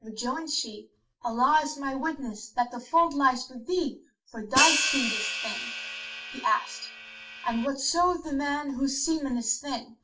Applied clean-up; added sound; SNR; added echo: none; Hi-hat; 1 dB; reverberation time 0.2 s.